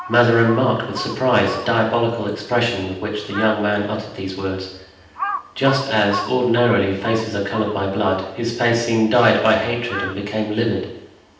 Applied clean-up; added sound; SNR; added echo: none; Crow; 13 dB; reverberation time 0.8 s.